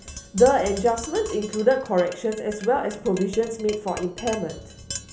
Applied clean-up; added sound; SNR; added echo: none; Tap; 14 dB; none.